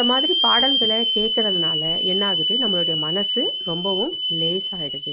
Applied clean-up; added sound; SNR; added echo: neural mask model RNNoise.